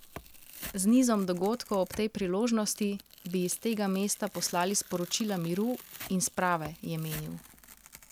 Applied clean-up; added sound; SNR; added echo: none; Tearing; 18 dB; none.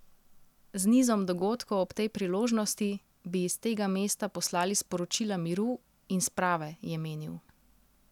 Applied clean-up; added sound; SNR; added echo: none; none; none; none.